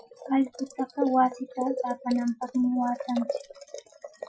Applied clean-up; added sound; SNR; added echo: classical method Wiener filter.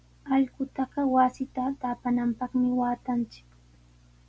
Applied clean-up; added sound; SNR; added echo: none; none; none; none.